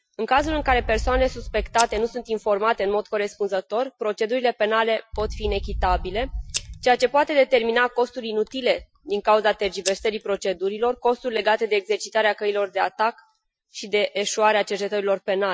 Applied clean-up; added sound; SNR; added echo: classical method Wiener filter.